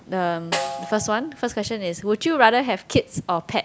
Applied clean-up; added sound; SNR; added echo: none; Snare drum; 11 dB; none.